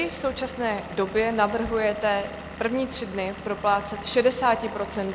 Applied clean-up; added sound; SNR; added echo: none; Engine / Vehicle; 14 dB; none.